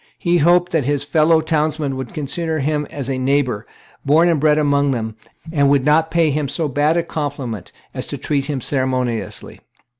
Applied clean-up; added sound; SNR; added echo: none; none; none; none.